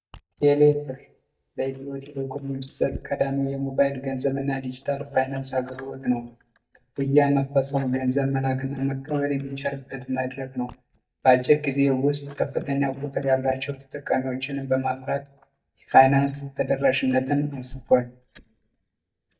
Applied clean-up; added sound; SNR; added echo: neural mask model DeepFilterNet 3.